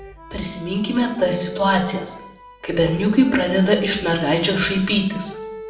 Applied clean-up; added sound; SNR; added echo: none; Accordion; 16 dB; reverberation time 0.7 s.